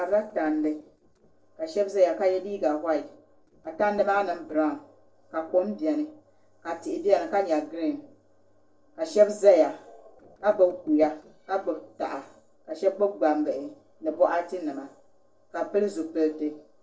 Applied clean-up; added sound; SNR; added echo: neural separator model SepFormer DNS4.